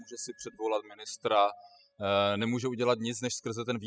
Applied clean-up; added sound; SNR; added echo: classical method spectral subtraction.